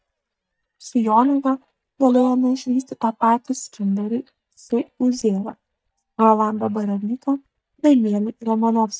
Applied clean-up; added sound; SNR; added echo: neural mask model DeepFilterNet 3.